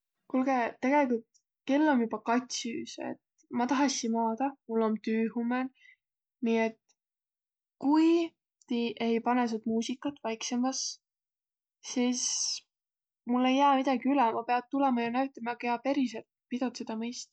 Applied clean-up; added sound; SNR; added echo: none; none; none; none.